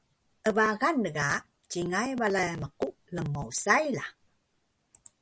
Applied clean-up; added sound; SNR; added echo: none; none; none; none.